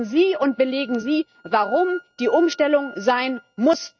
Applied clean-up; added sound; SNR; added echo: neural mask model RNNoise.